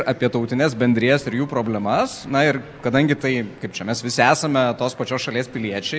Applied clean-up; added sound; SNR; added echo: none; none; none; none.